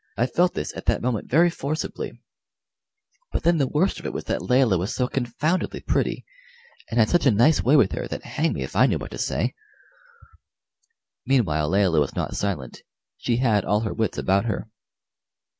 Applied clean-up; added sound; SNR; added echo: none; none; none; none.